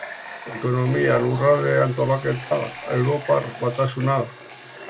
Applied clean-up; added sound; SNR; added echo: none; Water tap, faucet; 15 dB; reverberation time 0.3 s.